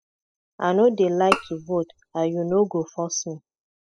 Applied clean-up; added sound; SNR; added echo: classical method spectral subtraction.